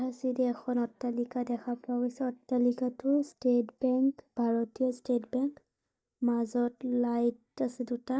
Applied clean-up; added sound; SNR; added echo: neural mask model DeepFilterNet 3.